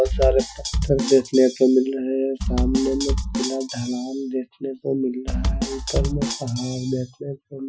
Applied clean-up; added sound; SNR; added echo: classical method Wiener filter.